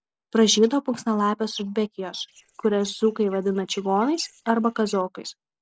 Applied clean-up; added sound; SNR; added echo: neural separator model SepFormer DNS4.